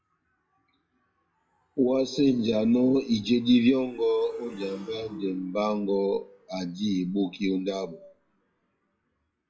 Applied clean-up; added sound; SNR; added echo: classical method WPE with log-MMSE.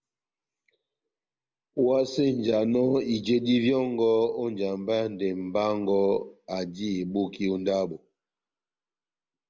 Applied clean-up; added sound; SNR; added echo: none; none; none; none.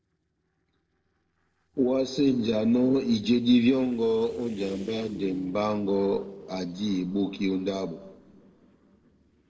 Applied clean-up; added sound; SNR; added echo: neural separator model SepFormer DNS4.